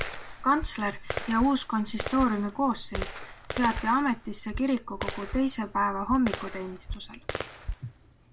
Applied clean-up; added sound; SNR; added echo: none; Gunshot, gunfire + Drip; 8 dB; none.